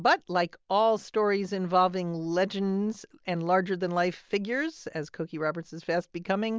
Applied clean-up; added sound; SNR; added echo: none; none; none; none.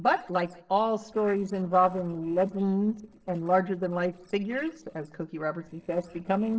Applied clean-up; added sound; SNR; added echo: neural separator model SepFormer DNS4.